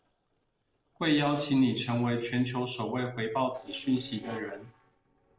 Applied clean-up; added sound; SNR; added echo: neural separator model SepFormer DNS4.